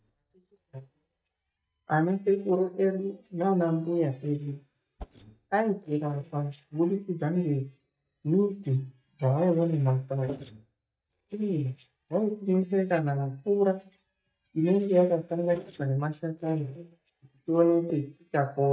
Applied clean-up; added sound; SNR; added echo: neural mask model DeepFilterNet 3.